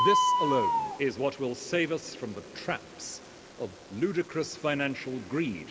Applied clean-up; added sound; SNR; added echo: none; Bird; 1 dB; none.